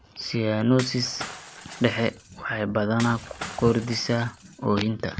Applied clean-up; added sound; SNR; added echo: none; Shatter / Crushing; 15 dB; none.